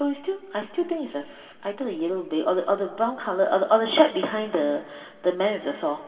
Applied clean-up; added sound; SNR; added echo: none; none; none; reverberation time 2.1 s.